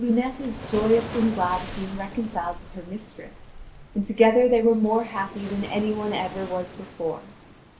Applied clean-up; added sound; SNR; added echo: none; Waves, surf; 14 dB; none.